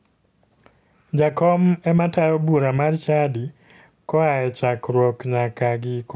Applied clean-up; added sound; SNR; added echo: none; none; none; none.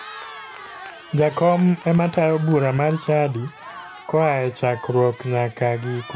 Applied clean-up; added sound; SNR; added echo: none; Cheering; 18 dB; none.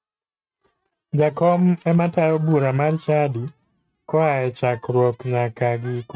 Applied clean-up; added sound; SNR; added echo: neural mask model RNNoise.